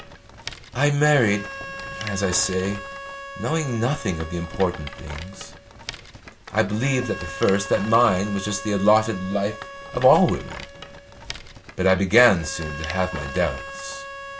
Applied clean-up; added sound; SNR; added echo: none; Harmonica + Rattle; 12 dB; none.